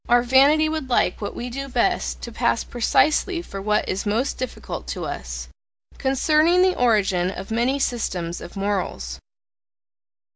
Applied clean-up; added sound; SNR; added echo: none; none; none; none.